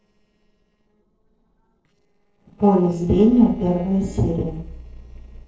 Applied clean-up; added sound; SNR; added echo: neural separator model SepFormer DNS4.